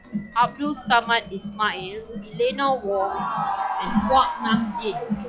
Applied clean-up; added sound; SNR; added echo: classical method log-MMSE.